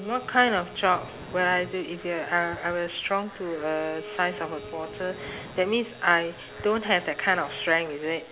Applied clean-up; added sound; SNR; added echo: none; Bowed string instrument + Breathing; 15 dB; none.